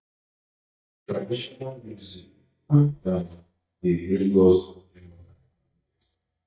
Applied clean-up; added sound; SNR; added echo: neural mask model DeepFilterNet 3.